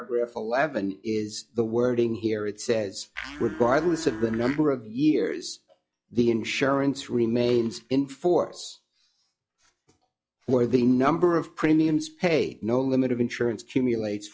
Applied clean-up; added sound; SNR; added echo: classical method log-MMSE.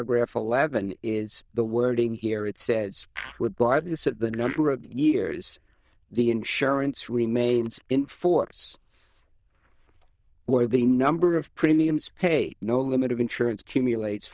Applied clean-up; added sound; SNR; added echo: neural diffusion model UNIVERSE++.